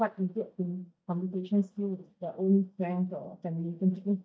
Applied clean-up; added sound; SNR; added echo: neural mask model DeepFilterNet 3.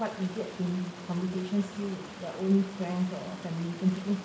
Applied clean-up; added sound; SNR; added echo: none; Stream; 14 dB; reverberation time 0.7 s.